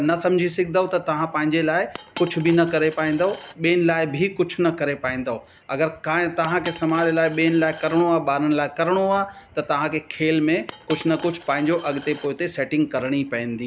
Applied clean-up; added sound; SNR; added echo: none; Coin (dropping); 20 dB; none.